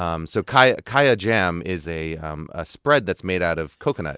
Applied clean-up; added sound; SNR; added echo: none; none; none; none.